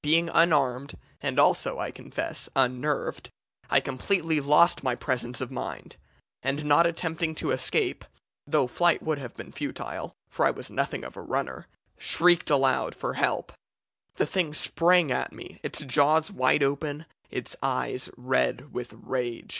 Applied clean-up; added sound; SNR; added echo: none; none; none; none.